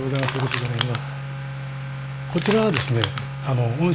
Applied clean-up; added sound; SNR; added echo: none; Accelerating, revving, vroom / Motor vehicle (road) + Crushing; 4 dB; none.